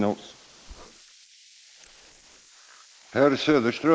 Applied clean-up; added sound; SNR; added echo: neural mask model Resemble Enhance denoiser.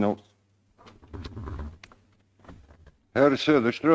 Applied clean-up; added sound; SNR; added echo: neural mask model RNNoise.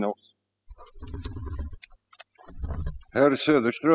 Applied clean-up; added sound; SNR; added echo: classical method spectral subtraction.